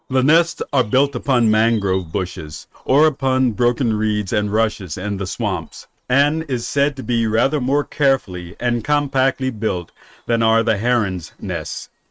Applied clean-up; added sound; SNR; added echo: neural mask model RNNoise.